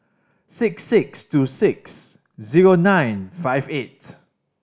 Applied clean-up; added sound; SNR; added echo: none; none; none; none.